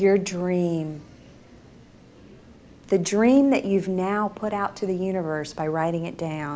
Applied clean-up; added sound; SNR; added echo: none; none; none; none.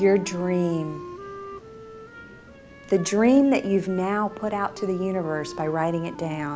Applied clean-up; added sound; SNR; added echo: none; Wind instrument, woodwind instrument; 16 dB; none.